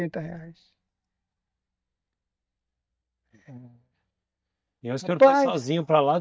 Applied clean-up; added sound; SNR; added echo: neural mask model DeepFilterNet 3.